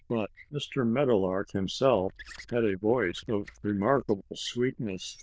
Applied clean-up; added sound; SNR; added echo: neural diffusion model UNIVERSE++.